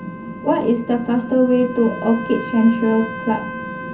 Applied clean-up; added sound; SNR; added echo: none; Trumpet; 13 dB; reverberation time 0.4 s.